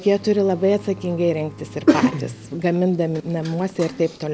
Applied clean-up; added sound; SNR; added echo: none; Bowed string instrument; 20 dB; none.